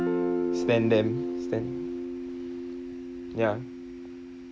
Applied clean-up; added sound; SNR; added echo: none; Guitar; 1 dB; none.